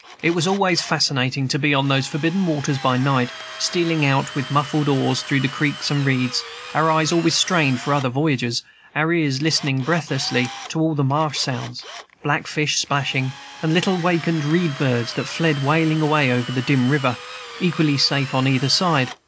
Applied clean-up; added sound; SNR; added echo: none; Drill; 16 dB; none.